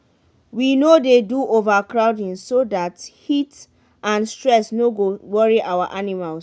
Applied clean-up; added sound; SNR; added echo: none; none; none; none.